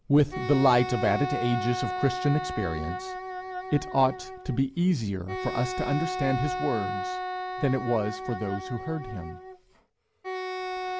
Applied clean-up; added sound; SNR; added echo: none; Wind instrument, woodwind instrument; 6 dB; none.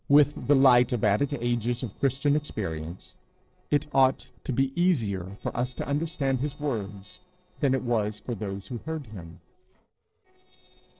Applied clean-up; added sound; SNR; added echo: neural separator model SepFormer DNS4.